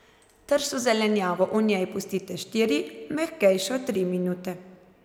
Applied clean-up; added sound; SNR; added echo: none; none; none; none.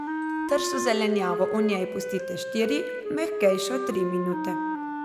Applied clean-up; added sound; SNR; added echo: none; Wind instrument, woodwind instrument; 3 dB; none.